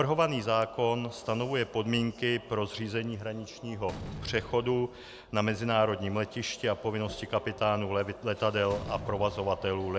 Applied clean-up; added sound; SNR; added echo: none; Slam; 18 dB; none.